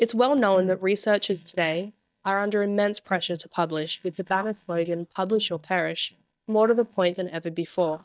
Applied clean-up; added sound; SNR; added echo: neural mask model DeepFilterNet 3.